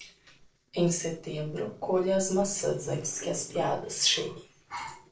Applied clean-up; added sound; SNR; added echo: neural separator model SepFormer DNS4.